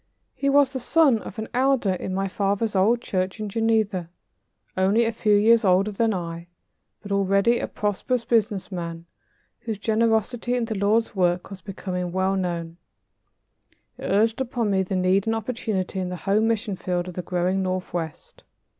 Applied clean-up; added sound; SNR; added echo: none; none; none; none.